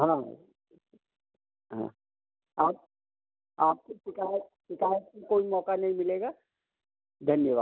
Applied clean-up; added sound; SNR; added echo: none; none; none; none.